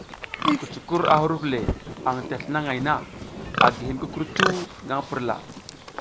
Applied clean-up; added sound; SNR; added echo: none; Livestock, farm animals, working animals; 2 dB; none.